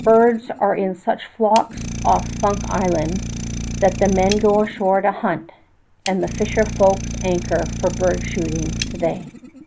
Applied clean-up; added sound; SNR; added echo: none; Idling; 8 dB; none.